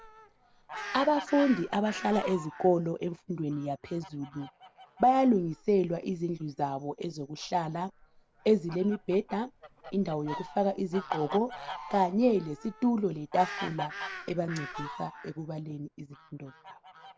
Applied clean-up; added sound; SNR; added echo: none; Fowl; 14 dB; none.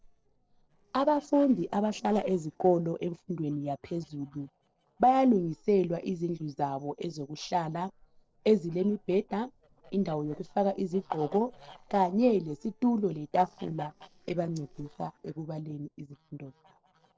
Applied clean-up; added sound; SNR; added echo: neural separator model SepFormer DNS4.